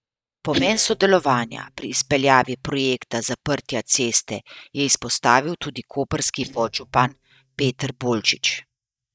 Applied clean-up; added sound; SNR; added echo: neural mask model DeepFilterNet 3.